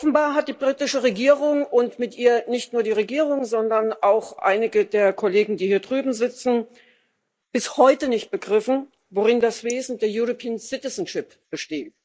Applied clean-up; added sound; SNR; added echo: neural mask model Resemble Enhance denoiser.